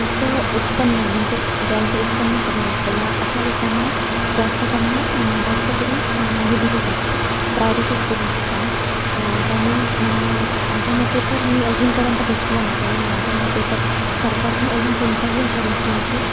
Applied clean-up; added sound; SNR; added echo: none; Mechanical fan; -3 dB; none.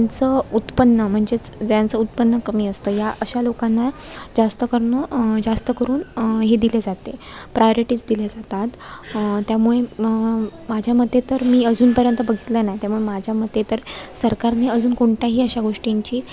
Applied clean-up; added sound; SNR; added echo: none; none; none; none.